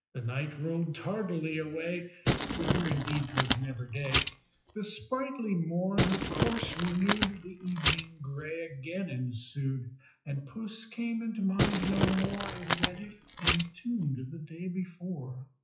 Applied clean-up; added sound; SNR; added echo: classical method WPE with log-MMSE.